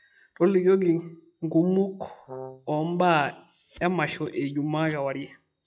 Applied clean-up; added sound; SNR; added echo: classical method log-MMSE.